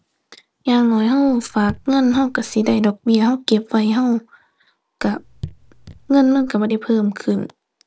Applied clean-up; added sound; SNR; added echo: none; Raindrop / Drip; 18 dB; none.